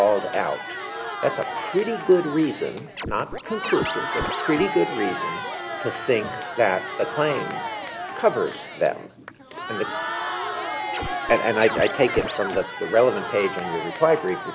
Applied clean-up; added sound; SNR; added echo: none; Crowd + Scratching (performance technique); 6 dB; none.